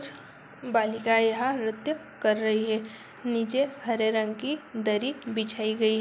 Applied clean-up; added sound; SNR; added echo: none; none; none; none.